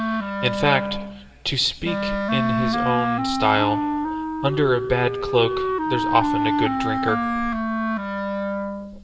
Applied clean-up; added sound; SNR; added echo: none; Wind instrument, woodwind instrument; -1 dB; reverberation time 2.4 s.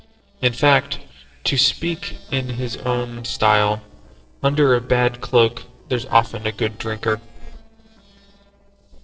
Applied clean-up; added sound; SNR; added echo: neural separator model SepFormer DNS4.